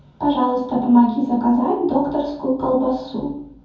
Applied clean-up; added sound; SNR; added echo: none; none; none; reverberation time 0.6 s.